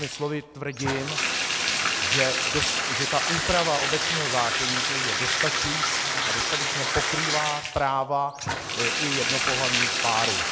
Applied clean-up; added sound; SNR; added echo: none; Bathtub (filling or washing); -4 dB; none.